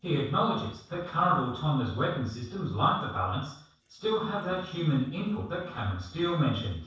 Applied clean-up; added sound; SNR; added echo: neural separator model SepFormer DNS4.